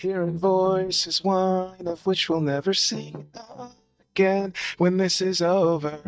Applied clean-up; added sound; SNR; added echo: neural mask model DeepFilterNet 3.